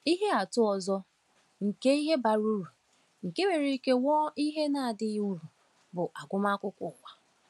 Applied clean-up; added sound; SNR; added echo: none; none; none; none.